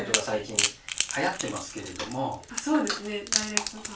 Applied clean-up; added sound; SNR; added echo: none; Crack / Crackle; 0 dB; reverberation time 0.2 s.